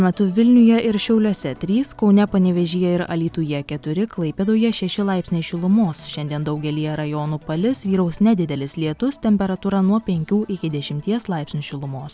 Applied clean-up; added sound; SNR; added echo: none; none; none; none.